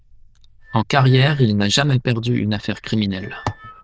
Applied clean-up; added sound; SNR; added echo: neural diffusion model UNIVERSE++.